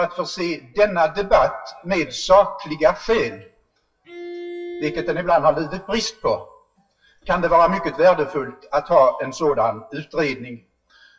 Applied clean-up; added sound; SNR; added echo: classical method WPE with log-MMSE.